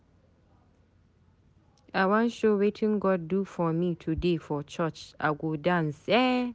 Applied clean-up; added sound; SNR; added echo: none; none; none; none.